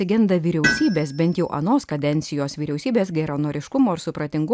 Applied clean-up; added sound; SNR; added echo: none; Tools; 9 dB; none.